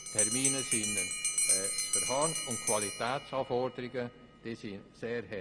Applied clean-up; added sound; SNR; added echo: none; Bell; -5 dB; none.